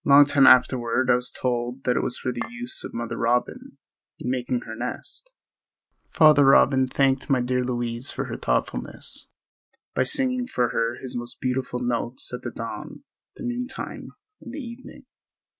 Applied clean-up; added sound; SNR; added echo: neural mask model RNNoise.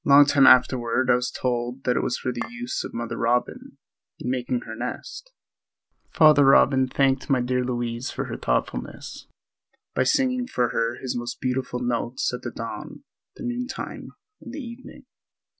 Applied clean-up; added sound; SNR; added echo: none; Chink, clink; 12 dB; none.